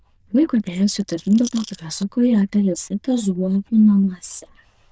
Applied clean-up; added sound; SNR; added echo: neural diffusion model UNIVERSE++.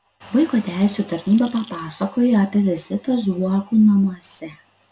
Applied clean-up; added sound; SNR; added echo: none; Rattle; 19 dB; none.